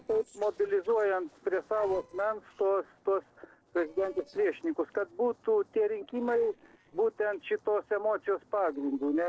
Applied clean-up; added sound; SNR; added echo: neural separator model SepFormer DNS4.